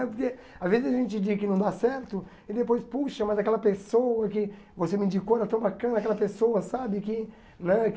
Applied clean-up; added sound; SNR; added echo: none; none; none; none.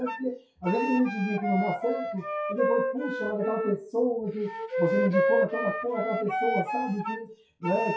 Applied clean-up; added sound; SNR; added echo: classical method WPE with log-MMSE.